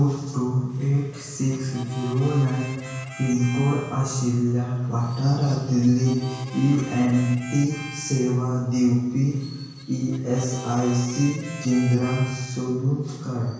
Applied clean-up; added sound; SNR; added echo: none; Harmonica; 18 dB; reverberation time 1.0 s.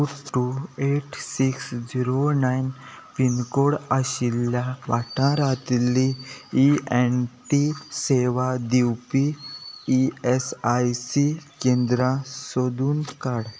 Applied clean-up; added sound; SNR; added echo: none; none; none; none.